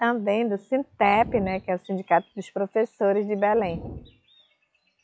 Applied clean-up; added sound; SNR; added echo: classical method log-MMSE.